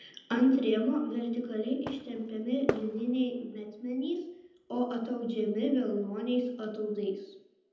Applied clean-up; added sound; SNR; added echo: none; Fireworks; 10 dB; reverberation time 0.8 s.